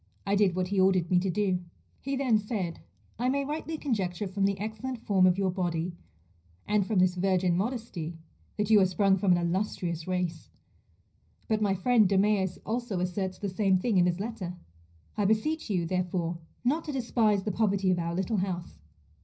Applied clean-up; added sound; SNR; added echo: none; none; none; reverberation time 0.4 s.